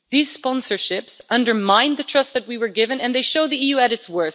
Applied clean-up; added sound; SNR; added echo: none; none; none; none.